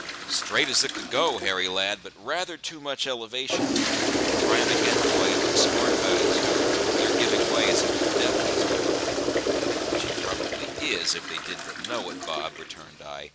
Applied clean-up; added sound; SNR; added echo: none; Toilet flush; -4 dB; none.